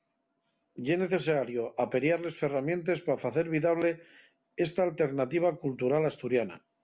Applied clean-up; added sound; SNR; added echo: none; none; none; none.